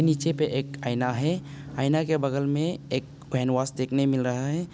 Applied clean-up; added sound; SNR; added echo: none; Bass guitar; 15 dB; none.